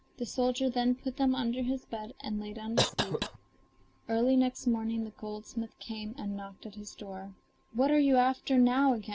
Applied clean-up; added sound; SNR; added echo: none; Cough; 5 dB; none.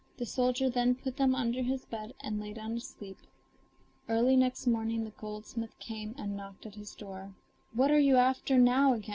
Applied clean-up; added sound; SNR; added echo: none; none; none; none.